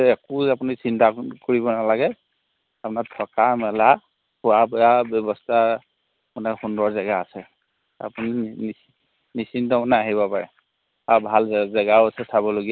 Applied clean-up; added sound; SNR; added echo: none; none; none; none.